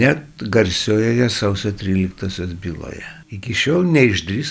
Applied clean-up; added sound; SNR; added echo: none; none; none; none.